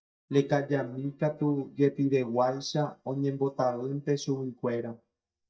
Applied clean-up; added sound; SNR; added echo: neural mask model DeepFilterNet 3.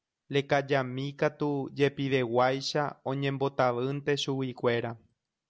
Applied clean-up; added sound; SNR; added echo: none; none; none; none.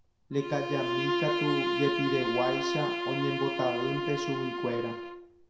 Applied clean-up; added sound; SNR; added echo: none; Bowed string instrument; 0 dB; reverberation time 0.6 s.